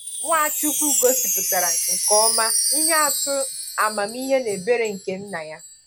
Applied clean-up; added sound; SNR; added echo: none; Wind chime; -1 dB; none.